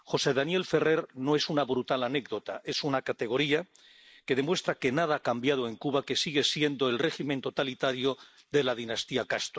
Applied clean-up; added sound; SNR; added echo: neural mask model Resemble Enhance denoiser.